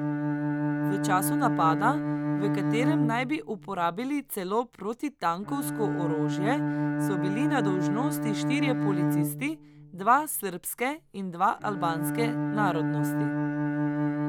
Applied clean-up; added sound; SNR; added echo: none; Bowed string instrument; -1 dB; none.